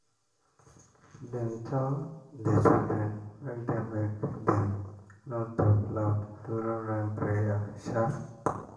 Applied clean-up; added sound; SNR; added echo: none; none; none; reverberation time 0.7 s.